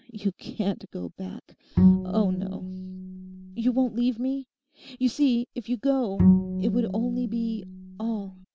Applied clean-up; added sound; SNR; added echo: none; Bowed string instrument; -3 dB; none.